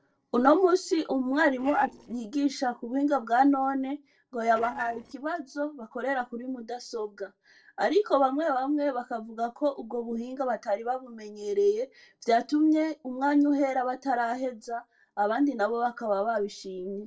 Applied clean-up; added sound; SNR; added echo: neural separator model SepFormer DNS4.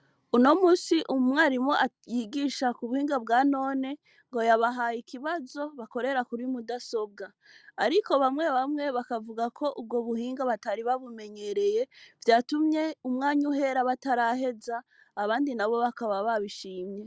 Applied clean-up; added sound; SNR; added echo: none; none; none; none.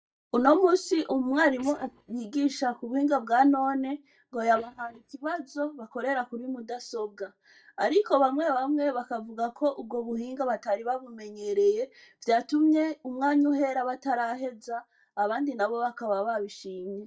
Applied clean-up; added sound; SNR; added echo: neural mask model DeepFilterNet 3.